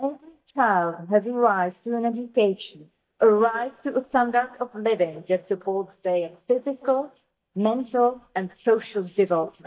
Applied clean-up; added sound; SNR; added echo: neural mask model DeepFilterNet 3.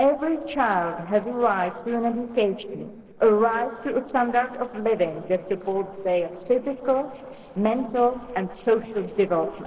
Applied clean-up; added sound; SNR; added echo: neural separator model SepFormer DNS4.